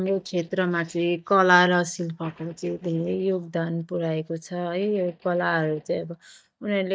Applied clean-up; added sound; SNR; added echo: neural mask model DeepFilterNet 3.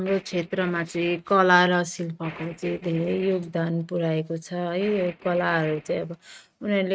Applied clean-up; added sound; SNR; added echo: neural mask model RNNoise.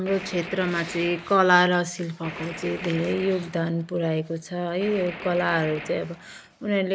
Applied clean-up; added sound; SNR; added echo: none; Gunshot, gunfire; 14 dB; none.